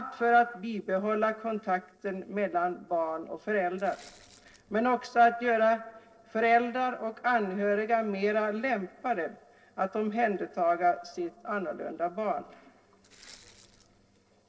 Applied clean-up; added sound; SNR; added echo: neural separator model SepFormer DNS4.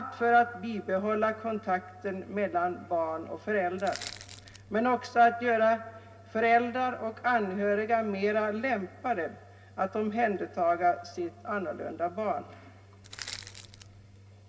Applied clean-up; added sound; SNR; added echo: none; Crushing; 15 dB; reverberation time 0.4 s.